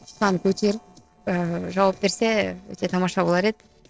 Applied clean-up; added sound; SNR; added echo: neural separator model SepFormer DNS4.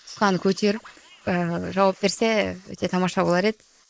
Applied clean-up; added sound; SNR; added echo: neural mask model Resemble Enhance denoiser.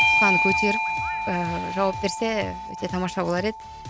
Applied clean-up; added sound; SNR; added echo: none; Bell / Doorbell; -1 dB; none.